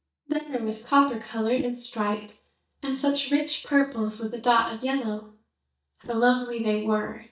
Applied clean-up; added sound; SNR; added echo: neural mask model DeepFilterNet 3.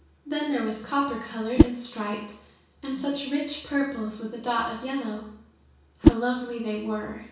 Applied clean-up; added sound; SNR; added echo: none; Whoosh, swoosh, swish; -4 dB; reverberation time 0.6 s.